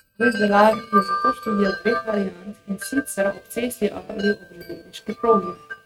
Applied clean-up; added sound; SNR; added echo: neural mask model RNNoise.